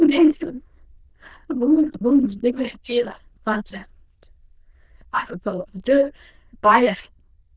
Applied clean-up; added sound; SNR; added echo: neural diffusion model UNIVERSE++.